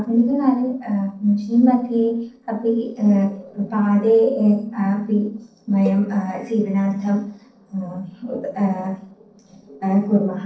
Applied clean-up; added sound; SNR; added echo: neural separator model SepFormer DNS4.